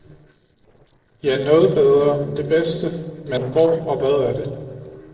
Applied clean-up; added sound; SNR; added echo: neural separator model SepFormer DNS4.